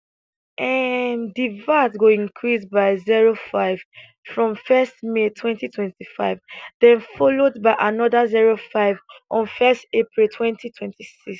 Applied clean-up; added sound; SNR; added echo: none; none; none; none.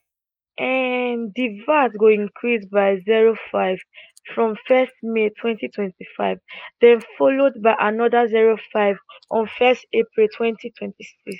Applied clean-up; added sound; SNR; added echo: neural mask model Resemble Enhance denoiser.